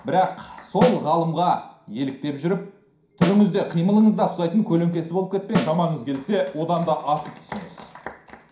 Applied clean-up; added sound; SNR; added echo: none; Snare drum; 9 dB; reverberation time 0.5 s.